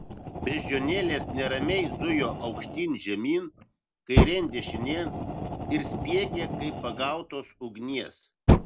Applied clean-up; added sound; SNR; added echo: none; Fire; -1 dB; none.